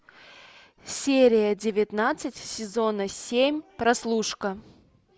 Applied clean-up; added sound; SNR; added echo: none; none; none; none.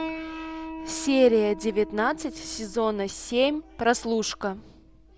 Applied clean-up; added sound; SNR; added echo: none; Piano; 13 dB; none.